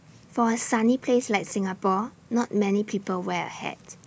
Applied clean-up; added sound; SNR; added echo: none; none; none; none.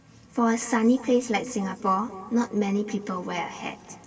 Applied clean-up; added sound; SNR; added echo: none; none; none; reverberation time 2.4 s.